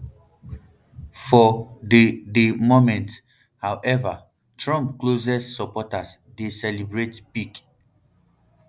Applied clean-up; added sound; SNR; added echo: none; none; none; none.